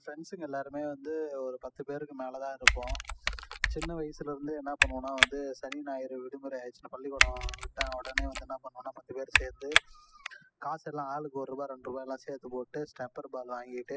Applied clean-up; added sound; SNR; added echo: classical method spectral subtraction.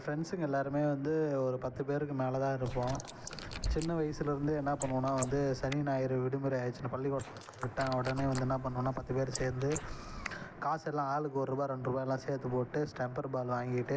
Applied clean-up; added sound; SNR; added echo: neural mask model Resemble Enhance denoiser.